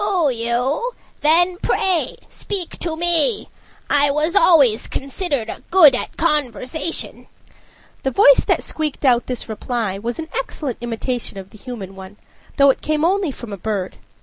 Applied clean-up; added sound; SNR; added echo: none; none; none; none.